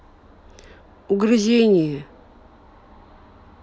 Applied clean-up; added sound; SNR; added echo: none; none; none; none.